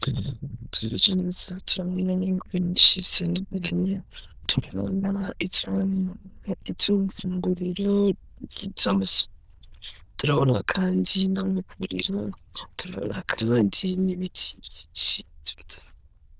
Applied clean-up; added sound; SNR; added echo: neural diffusion model UNIVERSE++.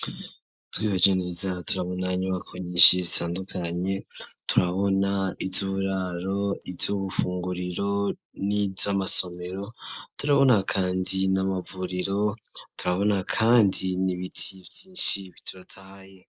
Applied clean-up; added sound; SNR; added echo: neural mask model Resemble Enhance denoiser.